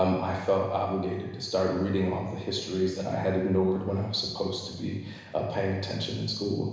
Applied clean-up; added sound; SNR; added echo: none; none; none; reverberation time 1.0 s.